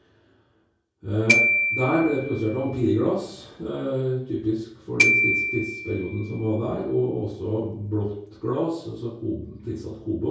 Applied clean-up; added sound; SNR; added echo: none; Glockenspiel; 0 dB; reverberation time 0.6 s.